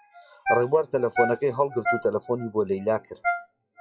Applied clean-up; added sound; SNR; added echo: classical method WPE with log-MMSE.